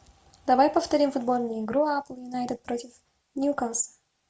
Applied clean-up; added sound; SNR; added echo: none; none; none; none.